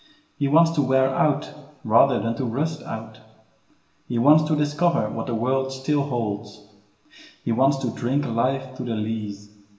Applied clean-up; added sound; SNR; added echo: none; none; none; reverberation time 1.0 s.